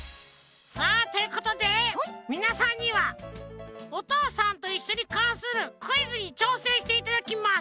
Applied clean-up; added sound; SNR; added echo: none; none; none; none.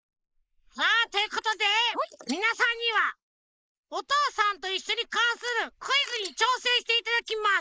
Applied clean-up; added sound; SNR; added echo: neural mask model Resemble Enhance denoiser.